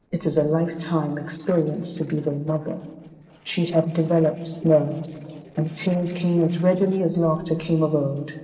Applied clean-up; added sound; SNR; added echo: neural separator model SepFormer DNS4.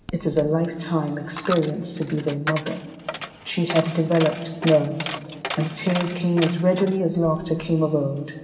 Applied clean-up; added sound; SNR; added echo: none; Coin (dropping); 12 dB; reverberation time 2.1 s.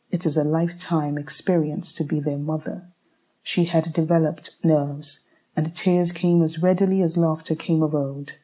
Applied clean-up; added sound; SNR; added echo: none; none; none; none.